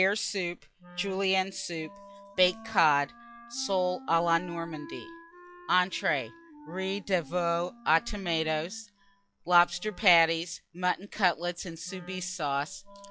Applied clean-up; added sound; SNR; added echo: classical method log-MMSE.